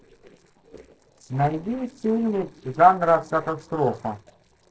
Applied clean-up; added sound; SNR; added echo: neural separator model SepFormer DNS4.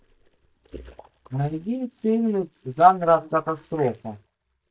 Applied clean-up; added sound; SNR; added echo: neural mask model DeepFilterNet 3.